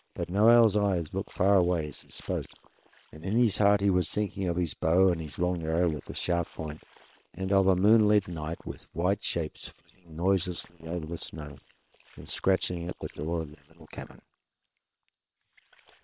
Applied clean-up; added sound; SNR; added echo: neural separator model SepFormer WHAM!.